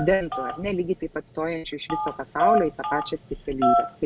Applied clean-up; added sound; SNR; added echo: none; Telephone; 1 dB; none.